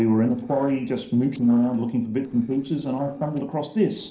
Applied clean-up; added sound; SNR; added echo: neural separator model SepFormer DNS4.